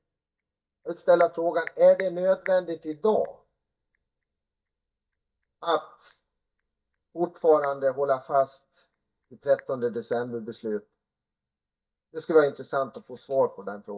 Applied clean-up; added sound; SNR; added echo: neural mask model DeepFilterNet 3.